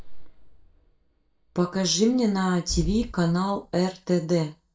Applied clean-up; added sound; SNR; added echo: neural mask model DeepFilterNet 3.